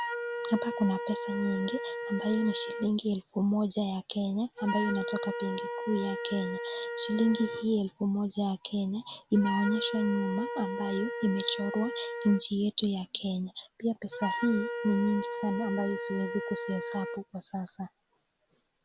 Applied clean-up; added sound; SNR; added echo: none; Wind instrument, woodwind instrument; 7 dB; none.